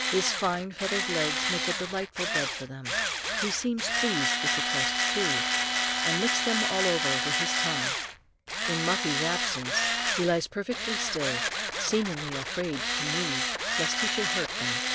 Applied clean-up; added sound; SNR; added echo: none; Tools; -3 dB; none.